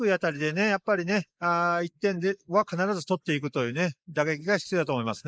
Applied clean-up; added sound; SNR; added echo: neural mask model Resemble Enhance denoiser.